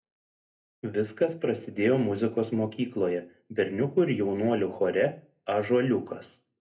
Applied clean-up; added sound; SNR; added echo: none; none; none; reverberation time 0.3 s.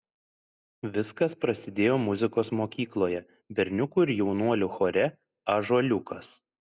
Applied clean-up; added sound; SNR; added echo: none; none; none; none.